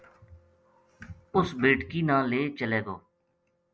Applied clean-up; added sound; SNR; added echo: none; none; none; none.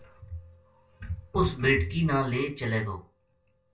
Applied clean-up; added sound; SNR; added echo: none; none; none; reverberation time 0.2 s.